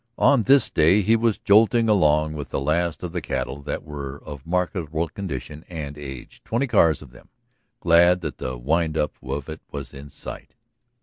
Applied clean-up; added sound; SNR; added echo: none; none; none; none.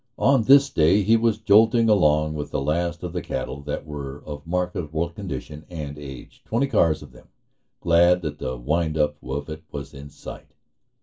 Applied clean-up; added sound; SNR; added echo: none; none; none; reverberation time 0.2 s.